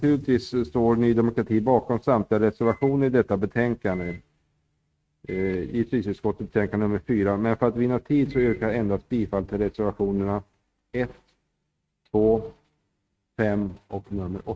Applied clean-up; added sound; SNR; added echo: neural mask model RNNoise.